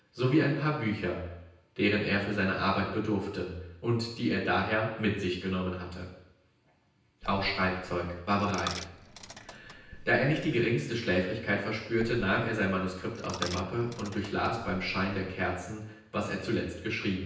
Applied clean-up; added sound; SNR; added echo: none; Coin (dropping); 15 dB; reverberation time 0.9 s.